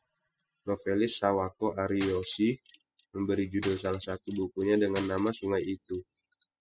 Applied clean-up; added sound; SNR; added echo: classical method spectral subtraction.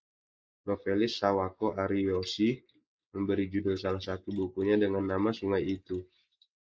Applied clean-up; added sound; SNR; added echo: neural mask model Resemble Enhance denoiser.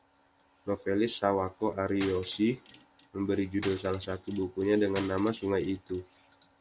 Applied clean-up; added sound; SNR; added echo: none; Cutlery, silverware; 14 dB; none.